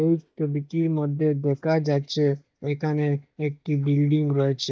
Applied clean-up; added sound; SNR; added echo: neural mask model DeepFilterNet 3.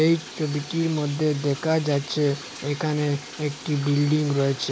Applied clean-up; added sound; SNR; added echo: none; Bathtub (filling or washing); 15 dB; none.